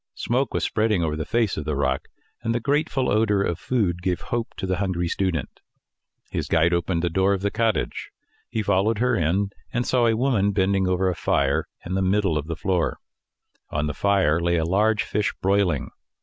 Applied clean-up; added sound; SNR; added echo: none; none; none; none.